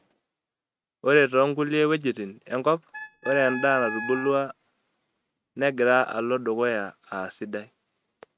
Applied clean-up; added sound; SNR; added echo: neural mask model RNNoise.